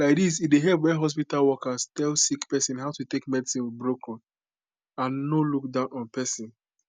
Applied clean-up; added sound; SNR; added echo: none; none; none; none.